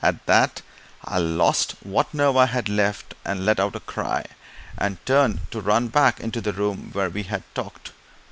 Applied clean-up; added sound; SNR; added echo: none; none; none; none.